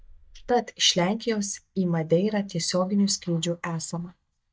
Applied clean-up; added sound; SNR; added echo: neural mask model DeepFilterNet 3.